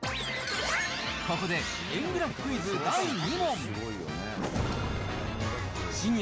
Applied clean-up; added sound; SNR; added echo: none; none; none; none.